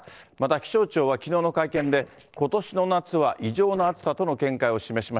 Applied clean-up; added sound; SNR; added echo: neural separator model SepFormer DNS4.